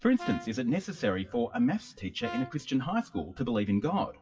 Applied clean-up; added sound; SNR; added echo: classical method WPE with log-MMSE.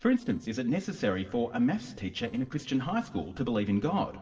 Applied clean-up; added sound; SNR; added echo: neural separator model SepFormer DNS4.